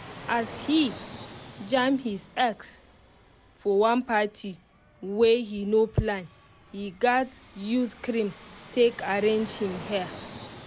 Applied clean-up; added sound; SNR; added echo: none; Fixed-wing aircraft, airplane; 17 dB; none.